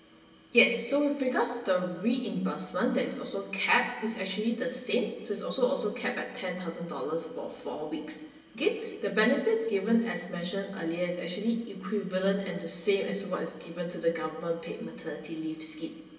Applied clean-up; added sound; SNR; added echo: none; none; none; reverberation time 1.0 s.